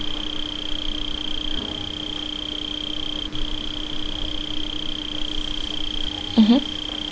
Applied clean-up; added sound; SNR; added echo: none; Insect; -1 dB; none.